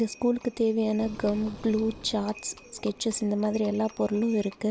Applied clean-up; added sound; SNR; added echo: none; Livestock, farm animals, working animals + Boom; 19 dB; none.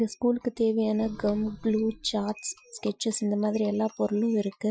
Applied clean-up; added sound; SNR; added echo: classical method Wiener filter.